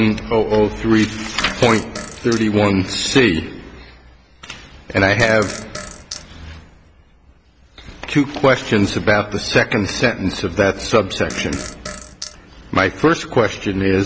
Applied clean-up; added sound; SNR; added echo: none; Fart; 14 dB; none.